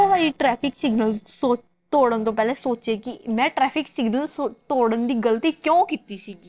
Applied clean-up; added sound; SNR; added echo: neural separator model SepFormer DNS4.